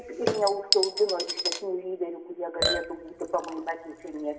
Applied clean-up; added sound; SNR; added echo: none; Chink, clink / Liquid; 3 dB; reverberation time 1.4 s.